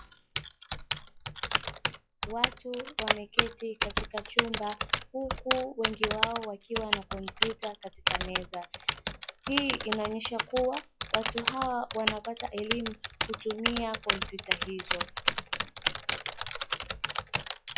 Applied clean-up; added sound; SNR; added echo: classical method log-MMSE.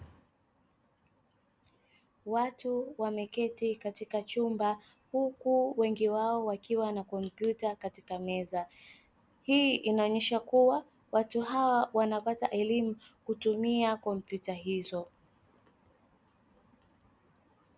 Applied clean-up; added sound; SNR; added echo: none; none; none; none.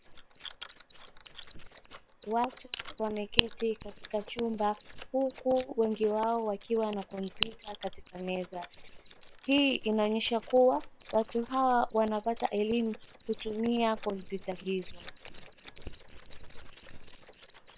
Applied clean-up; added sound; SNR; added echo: neural separator model SepFormer WHAM!.